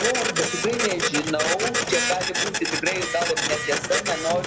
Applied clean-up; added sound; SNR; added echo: none; Printer; -1 dB; none.